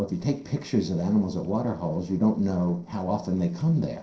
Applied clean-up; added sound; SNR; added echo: neural separator model SepFormer DNS4.